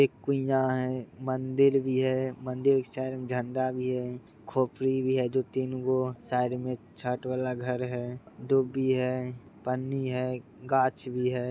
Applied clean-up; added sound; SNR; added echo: none; none; none; none.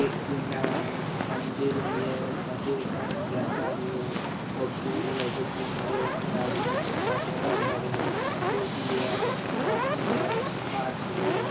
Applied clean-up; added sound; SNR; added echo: none; Fire; -5 dB; reverberation time 0.2 s.